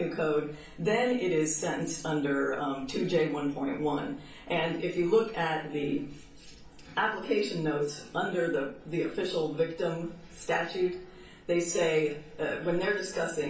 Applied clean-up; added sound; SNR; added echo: none; none; none; reverberation time 0.4 s.